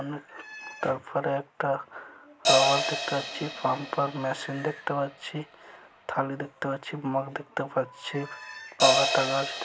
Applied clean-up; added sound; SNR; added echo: none; Crash cymbal; 2 dB; none.